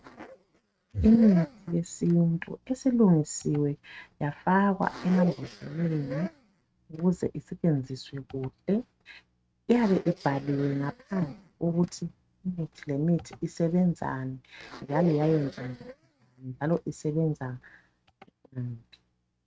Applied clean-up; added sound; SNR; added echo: neural mask model RNNoise.